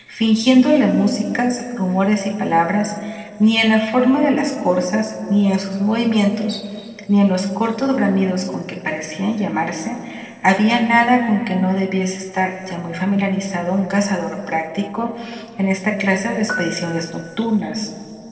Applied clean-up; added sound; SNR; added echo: neural separator model SepFormer DNS4.